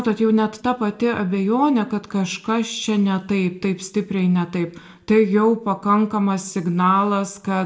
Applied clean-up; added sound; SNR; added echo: none; none; none; reverberation time 0.5 s.